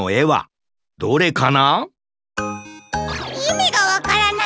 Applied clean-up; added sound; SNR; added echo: none; none; none; none.